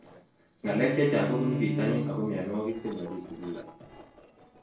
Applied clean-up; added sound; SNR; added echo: neural separator model SepFormer DNS4.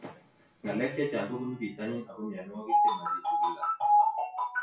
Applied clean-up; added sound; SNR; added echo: classical method WPE with log-MMSE.